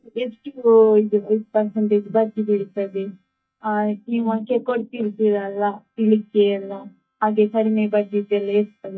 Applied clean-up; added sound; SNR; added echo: neural mask model DeepFilterNet 3.